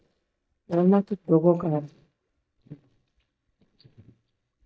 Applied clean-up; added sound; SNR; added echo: neural mask model DeepFilterNet 3.